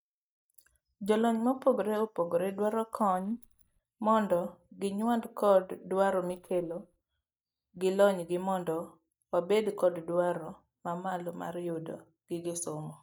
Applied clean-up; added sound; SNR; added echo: neural mask model DeepFilterNet 3.